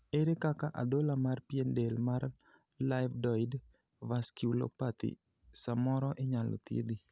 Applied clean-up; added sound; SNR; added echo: none; none; none; none.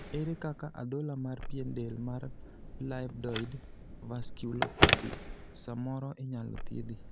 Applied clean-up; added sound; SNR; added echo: none; Telephone; -2 dB; none.